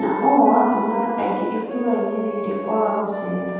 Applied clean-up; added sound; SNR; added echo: none; Wind instrument, woodwind instrument; 10 dB; reverberation time 1.2 s.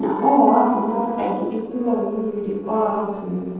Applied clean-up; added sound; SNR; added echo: neural separator model SepFormer DNS4.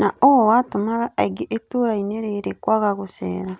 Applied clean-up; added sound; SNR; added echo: none; none; none; none.